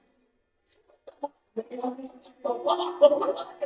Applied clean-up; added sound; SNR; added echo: neural mask model DeepFilterNet 3.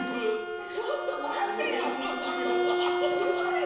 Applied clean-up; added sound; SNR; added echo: none; Bowed string instrument; 0 dB; reverberation time 0.7 s.